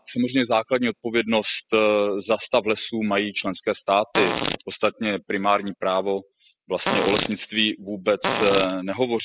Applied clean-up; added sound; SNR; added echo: classical method spectral subtraction.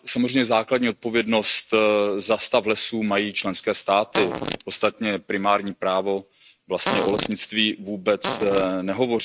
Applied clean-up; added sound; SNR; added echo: neural mask model RNNoise.